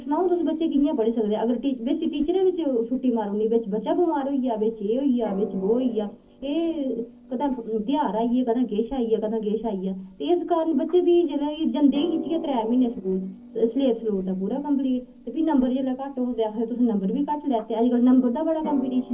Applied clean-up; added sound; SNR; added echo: neural separator model SepFormer DNS4.